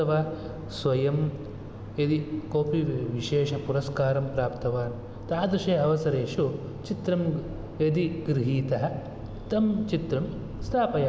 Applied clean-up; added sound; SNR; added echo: none; none; none; none.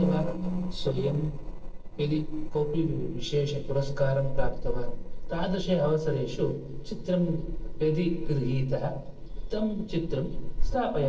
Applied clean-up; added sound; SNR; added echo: neural separator model SepFormer DNS4.